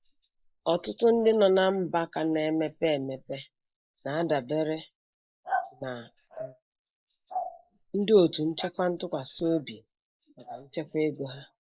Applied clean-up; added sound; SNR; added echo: neural mask model Resemble Enhance denoiser.